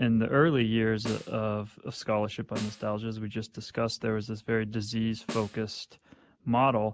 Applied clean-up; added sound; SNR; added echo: none; Snare drum; 16 dB; none.